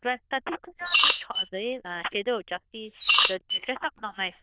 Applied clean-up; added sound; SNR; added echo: neural diffusion model UNIVERSE++.